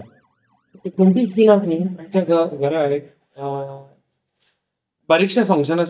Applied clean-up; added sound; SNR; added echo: neural mask model DeepFilterNet 3.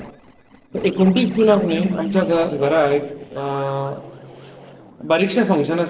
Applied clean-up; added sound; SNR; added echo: neural separator model SepFormer DNS4.